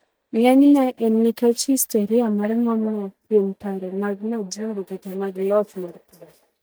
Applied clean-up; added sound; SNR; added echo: neural mask model DeepFilterNet 3.